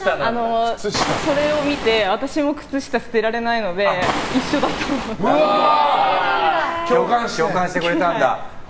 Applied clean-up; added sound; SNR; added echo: none; Waves, surf; 6 dB; none.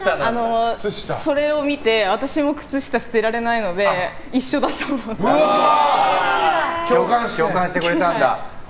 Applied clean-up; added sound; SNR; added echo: none; none; none; none.